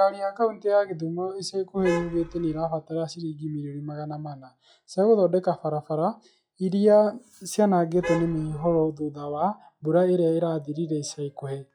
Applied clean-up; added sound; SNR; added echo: classical method log-MMSE.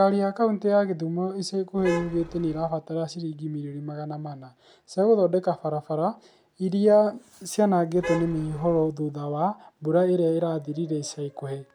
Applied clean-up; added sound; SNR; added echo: none; Traffic noise, roadway noise / Vehicle horn, car horn, honking; 10 dB; none.